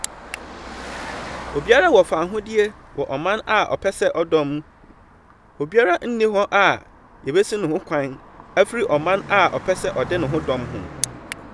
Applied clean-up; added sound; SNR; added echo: none; Car passing by; 16 dB; none.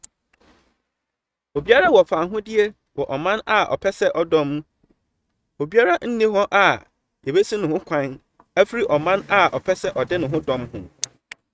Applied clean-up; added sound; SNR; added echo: neural mask model RNNoise.